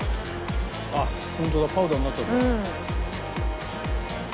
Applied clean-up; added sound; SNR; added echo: none; none; none; none.